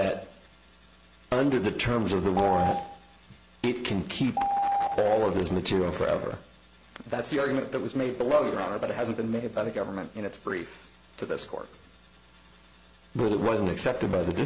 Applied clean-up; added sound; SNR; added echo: none; none; none; none.